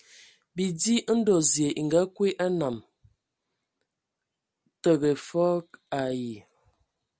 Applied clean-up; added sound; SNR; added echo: none; none; none; none.